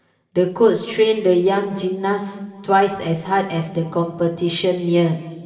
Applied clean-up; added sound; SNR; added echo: neural separator model SepFormer DNS4.